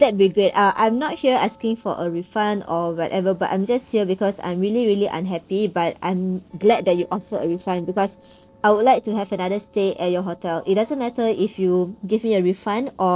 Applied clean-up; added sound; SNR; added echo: neural separator model SepFormer DNS4.